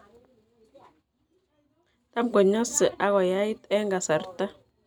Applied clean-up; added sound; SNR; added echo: none; none; none; none.